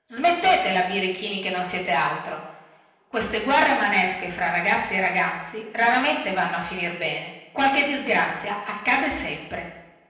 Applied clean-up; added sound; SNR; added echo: none; none; none; reverberation time 0.9 s.